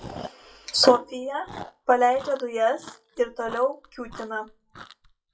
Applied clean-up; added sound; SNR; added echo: classical method WPE with log-MMSE.